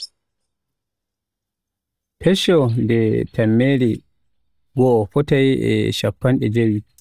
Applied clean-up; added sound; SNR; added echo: neural mask model DeepFilterNet 3.